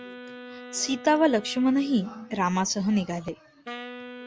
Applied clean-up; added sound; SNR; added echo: none; Wind instrument, woodwind instrument; 16 dB; none.